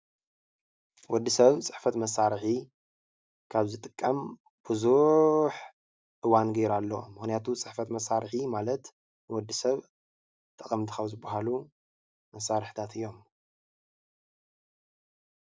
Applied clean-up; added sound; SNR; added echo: none; none; none; none.